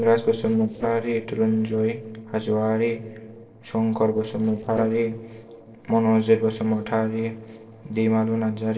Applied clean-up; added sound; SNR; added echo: neural separator model SepFormer DNS4.